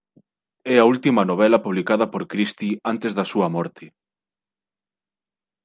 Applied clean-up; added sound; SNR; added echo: none; none; none; none.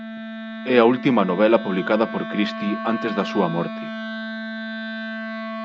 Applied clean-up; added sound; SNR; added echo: none; Wind instrument, woodwind instrument; 8 dB; none.